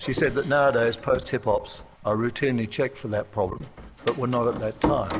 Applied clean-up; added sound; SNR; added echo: none; Door; 10 dB; none.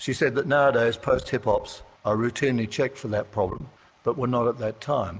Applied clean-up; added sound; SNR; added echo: none; none; none; none.